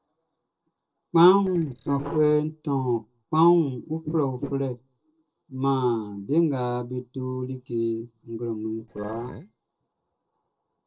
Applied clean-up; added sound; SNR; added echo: neural separator model SepFormer DNS4.